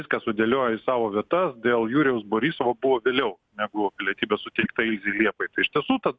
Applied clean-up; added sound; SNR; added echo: none; none; none; none.